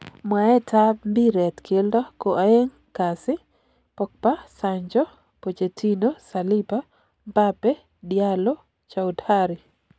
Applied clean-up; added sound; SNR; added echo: none; none; none; none.